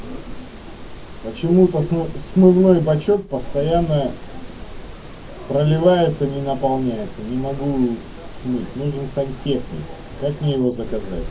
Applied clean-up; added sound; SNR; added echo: none; Insect; 10 dB; reverberation time 0.3 s.